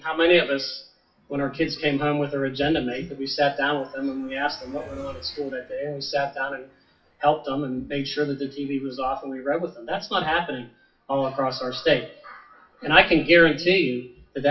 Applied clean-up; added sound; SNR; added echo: classical method WPE with log-MMSE.